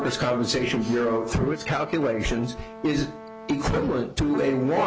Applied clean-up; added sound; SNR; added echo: none; Trumpet; 15 dB; none.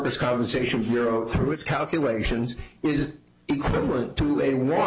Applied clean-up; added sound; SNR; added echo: none; none; none; none.